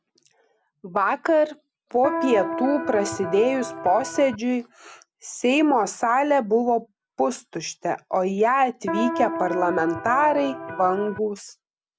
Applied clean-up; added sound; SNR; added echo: none; Electric guitar; 6 dB; none.